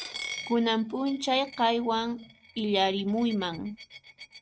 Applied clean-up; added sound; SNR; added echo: neural mask model RNNoise.